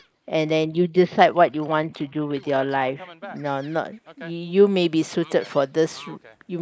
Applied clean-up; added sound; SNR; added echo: neural mask model Resemble Enhance denoiser.